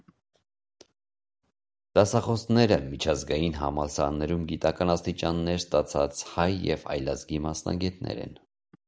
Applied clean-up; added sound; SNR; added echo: none; none; none; none.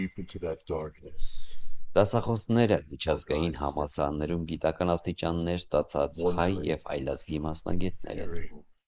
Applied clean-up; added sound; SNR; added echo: neural mask model Resemble Enhance denoiser.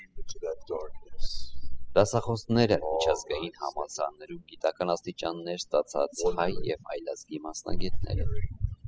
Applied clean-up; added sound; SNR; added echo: classical method spectral subtraction.